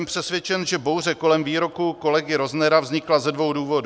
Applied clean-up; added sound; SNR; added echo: none; none; none; none.